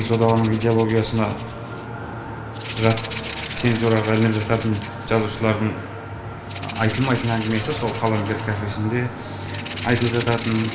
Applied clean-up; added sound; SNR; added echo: none; Rattle (instrument); 11 dB; reverberation time 0.6 s.